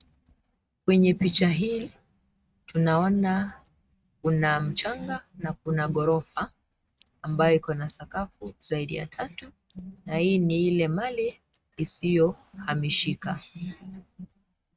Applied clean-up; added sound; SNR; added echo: neural mask model RNNoise.